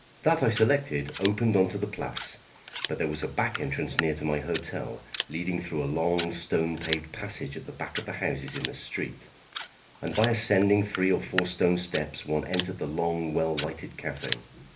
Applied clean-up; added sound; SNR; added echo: none; Scissors; 11 dB; reverberation time 0.3 s.